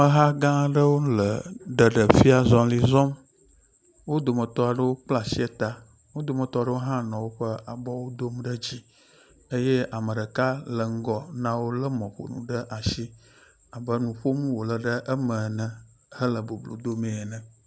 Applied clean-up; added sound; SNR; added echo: none; none; none; none.